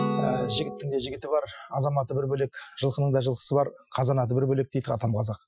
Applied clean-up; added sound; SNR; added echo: classical method Wiener filter.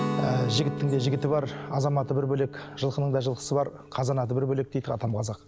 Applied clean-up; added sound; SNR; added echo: none; Guitar; 9 dB; none.